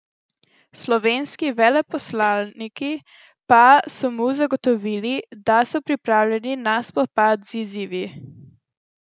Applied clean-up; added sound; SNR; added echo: none; Tambourine; 15 dB; none.